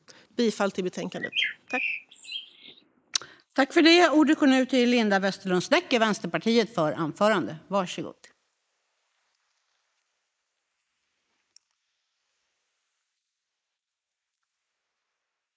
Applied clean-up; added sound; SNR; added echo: neural mask model Resemble Enhance denoiser.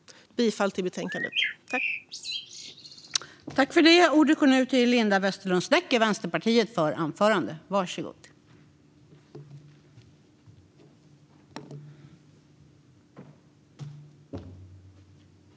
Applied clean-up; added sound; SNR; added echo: none; Bird; 6 dB; none.